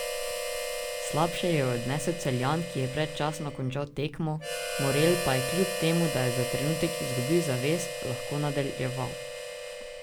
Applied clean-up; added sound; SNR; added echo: none; Harmonica; 4 dB; none.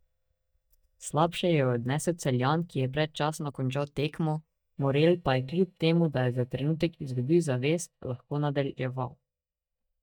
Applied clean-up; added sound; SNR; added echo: neural mask model DeepFilterNet 3.